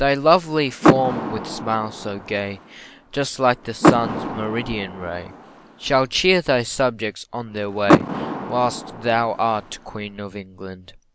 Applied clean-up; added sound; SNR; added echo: none; Door / Car; 1 dB; none.